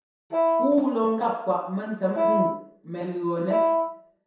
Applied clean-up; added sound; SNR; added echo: none; Wind instrument, woodwind instrument; -3 dB; reverberation time 0.7 s.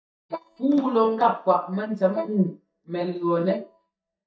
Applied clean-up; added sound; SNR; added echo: neural mask model DeepFilterNet 3.